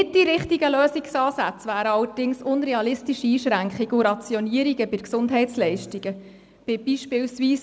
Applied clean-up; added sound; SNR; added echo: none; none; none; none.